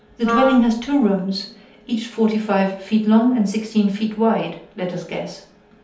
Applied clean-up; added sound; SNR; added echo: none; Wind instrument, woodwind instrument; 6 dB; reverberation time 0.6 s.